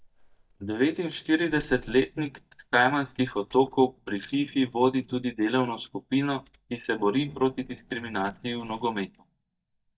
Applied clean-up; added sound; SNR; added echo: neural mask model DeepFilterNet 3.